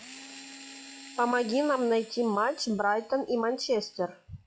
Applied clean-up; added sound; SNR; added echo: classical method log-MMSE.